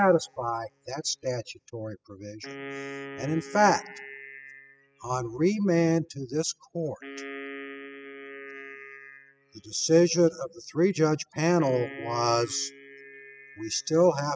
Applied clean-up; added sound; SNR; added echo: classical method spectral subtraction.